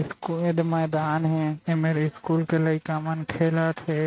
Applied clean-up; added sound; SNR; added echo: neural mask model RNNoise.